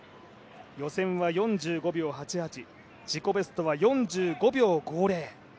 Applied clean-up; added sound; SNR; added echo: none; none; none; none.